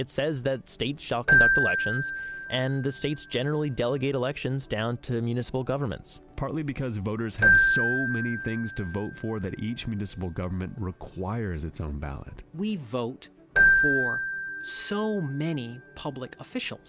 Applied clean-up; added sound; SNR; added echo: none; Keyboard (musical); -1 dB; none.